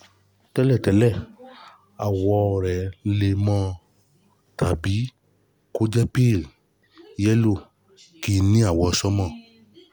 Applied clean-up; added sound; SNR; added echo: none; none; none; none.